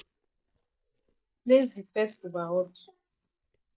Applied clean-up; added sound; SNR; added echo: neural mask model DeepFilterNet 3.